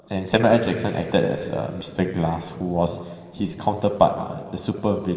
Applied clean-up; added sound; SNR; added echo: neural separator model SepFormer DNS4.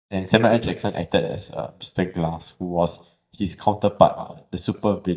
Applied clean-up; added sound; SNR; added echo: neural mask model DeepFilterNet 3.